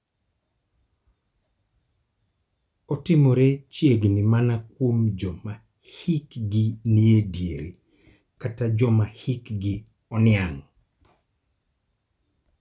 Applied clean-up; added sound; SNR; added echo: none; none; none; none.